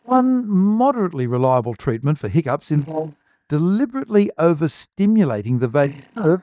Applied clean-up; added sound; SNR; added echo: neural mask model DeepFilterNet 3.